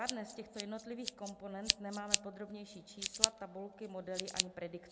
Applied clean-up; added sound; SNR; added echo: none; Scissors; -5 dB; none.